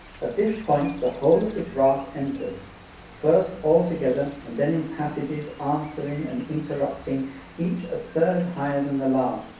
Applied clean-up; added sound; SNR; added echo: none; Cricket; 19 dB; reverberation time 0.6 s.